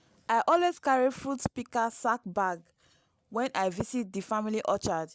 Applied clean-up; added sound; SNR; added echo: none; none; none; none.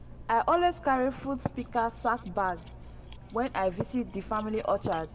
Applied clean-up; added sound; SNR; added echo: none; Cutlery, silverware; 15 dB; reverberation time 1.1 s.